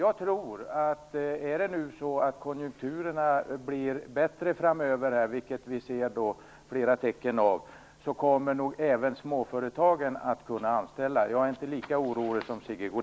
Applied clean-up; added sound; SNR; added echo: none; none; none; none.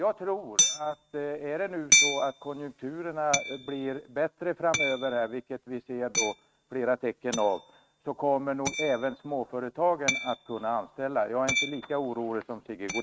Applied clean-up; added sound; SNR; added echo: neural mask model RNNoise.